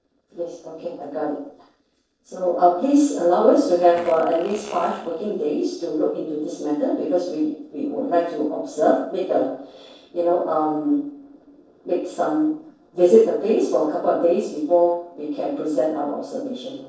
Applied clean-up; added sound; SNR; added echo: neural separator model SepFormer DNS4.